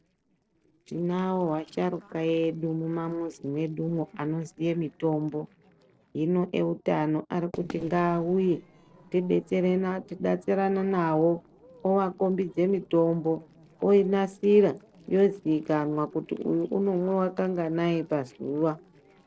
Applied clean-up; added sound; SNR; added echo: neural separator model SepFormer DNS4.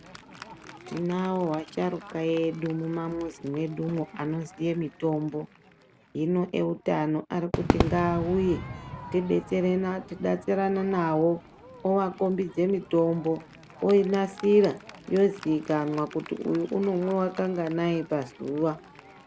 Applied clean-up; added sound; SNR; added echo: none; Crowd / Fireworks; 12 dB; none.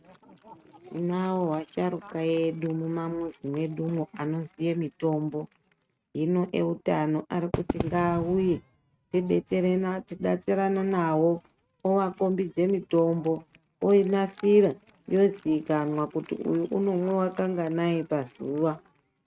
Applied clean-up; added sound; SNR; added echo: neural mask model RNNoise.